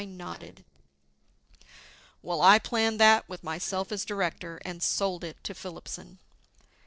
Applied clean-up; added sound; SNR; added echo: neural separator model SepFormer DNS4.